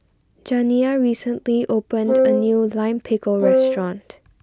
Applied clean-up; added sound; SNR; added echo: none; Wind instrument, woodwind instrument; -2 dB; none.